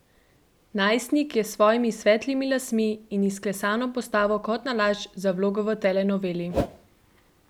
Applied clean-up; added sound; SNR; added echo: none; Whoosh, swoosh, swish; 4 dB; none.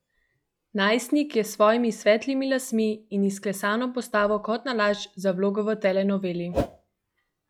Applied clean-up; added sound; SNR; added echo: classical method log-MMSE.